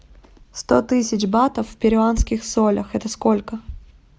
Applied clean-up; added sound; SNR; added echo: none; none; none; none.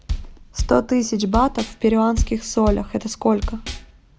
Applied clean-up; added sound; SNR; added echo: none; Bass drum; 8 dB; none.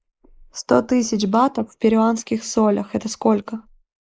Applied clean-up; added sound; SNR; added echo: neural mask model Resemble Enhance denoiser.